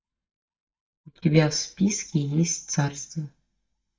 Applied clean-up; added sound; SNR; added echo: neural mask model DeepFilterNet 3.